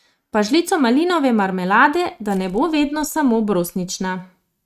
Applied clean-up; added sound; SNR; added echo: neural mask model RNNoise.